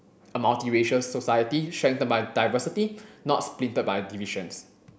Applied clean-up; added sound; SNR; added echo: none; none; none; none.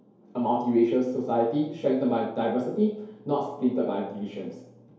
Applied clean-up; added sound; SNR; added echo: none; none; none; reverberation time 2.4 s.